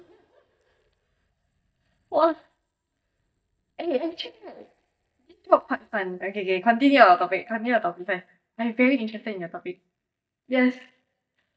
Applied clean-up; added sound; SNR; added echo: neural mask model DeepFilterNet 3.